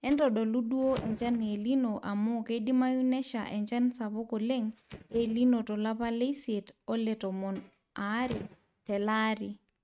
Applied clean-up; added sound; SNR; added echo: neural mask model RNNoise.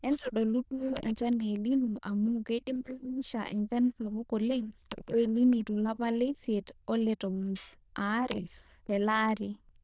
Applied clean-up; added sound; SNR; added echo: neural diffusion model UNIVERSE++.